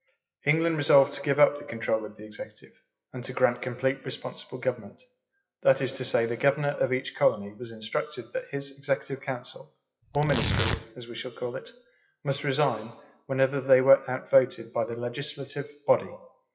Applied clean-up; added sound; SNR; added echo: classical method WPE with log-MMSE.